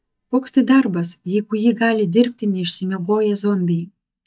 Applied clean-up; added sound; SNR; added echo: neural mask model DeepFilterNet 3.